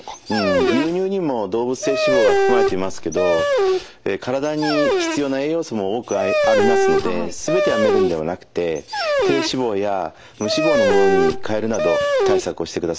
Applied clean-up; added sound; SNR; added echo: none; Dog; -2 dB; none.